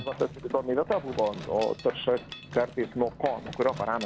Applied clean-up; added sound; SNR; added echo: none; Mechanisms; 14 dB; none.